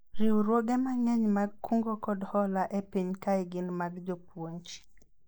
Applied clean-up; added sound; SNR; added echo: neural mask model Resemble Enhance denoiser.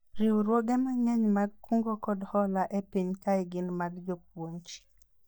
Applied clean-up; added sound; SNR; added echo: neural mask model DeepFilterNet 3.